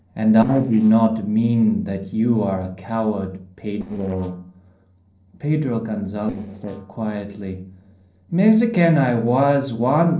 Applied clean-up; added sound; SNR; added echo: neural separator model SepFormer DNS4.